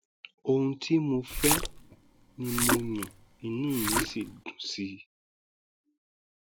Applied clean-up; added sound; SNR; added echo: none; Splash, splatter; 0 dB; none.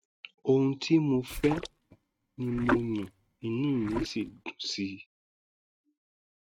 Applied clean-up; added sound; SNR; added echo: neural mask model RNNoise.